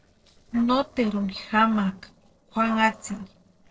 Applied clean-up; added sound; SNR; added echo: neural separator model SepFormer DNS4.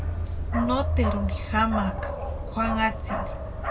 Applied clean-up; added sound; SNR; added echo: none; Bark; -1 dB; reverberation time 0.2 s.